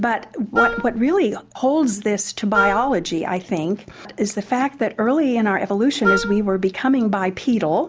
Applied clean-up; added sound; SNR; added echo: none; Wind instrument, woodwind instrument; 3 dB; none.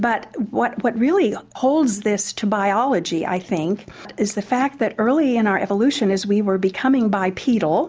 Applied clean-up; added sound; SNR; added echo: none; none; none; none.